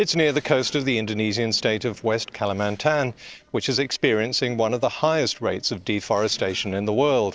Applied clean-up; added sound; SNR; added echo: neural separator model SepFormer DNS4.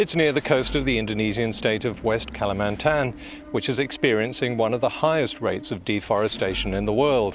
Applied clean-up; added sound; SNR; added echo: none; Engine / Mechanisms; 15 dB; none.